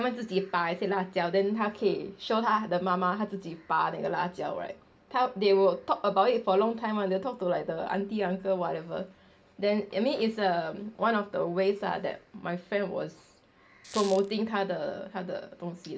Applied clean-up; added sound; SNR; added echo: none; Squeak; 15 dB; reverberation time 0.2 s.